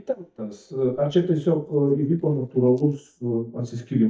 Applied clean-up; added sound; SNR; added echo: neural mask model DeepFilterNet 3.